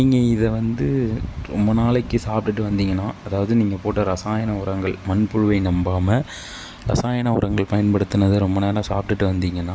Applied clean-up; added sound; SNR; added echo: none; none; none; none.